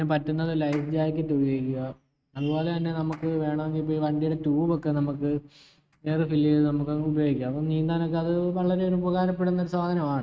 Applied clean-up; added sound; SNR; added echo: neural mask model RNNoise.